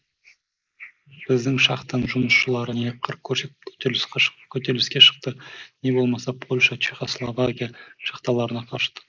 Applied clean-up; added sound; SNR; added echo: neural mask model Resemble Enhance denoiser.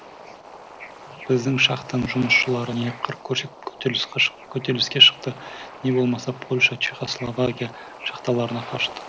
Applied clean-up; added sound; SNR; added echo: none; Bird / Ocean; 16 dB; none.